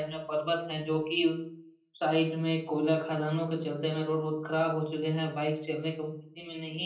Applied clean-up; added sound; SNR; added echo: none; none; none; reverberation time 0.6 s.